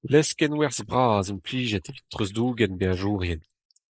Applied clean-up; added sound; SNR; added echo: neural mask model Resemble Enhance denoiser.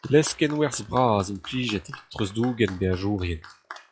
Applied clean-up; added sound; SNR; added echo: classical method log-MMSE.